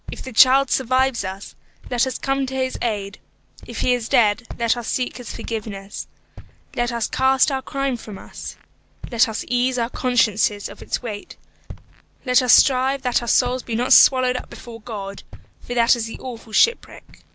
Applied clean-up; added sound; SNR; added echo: none; Walk, footsteps; 16 dB; none.